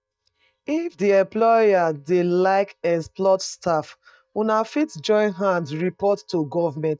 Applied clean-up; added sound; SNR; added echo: neural mask model DeepFilterNet 3.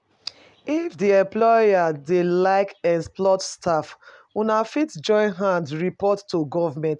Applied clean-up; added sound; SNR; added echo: none; none; none; none.